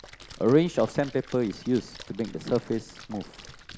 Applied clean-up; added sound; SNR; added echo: none; Splash, splatter; 19 dB; none.